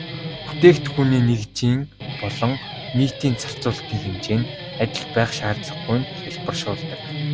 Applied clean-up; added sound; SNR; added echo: none; Guitar; 9 dB; none.